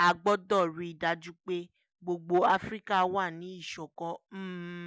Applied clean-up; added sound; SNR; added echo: none; none; none; none.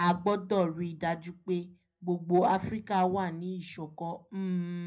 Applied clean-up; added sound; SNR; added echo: none; none; none; reverberation time 0.4 s.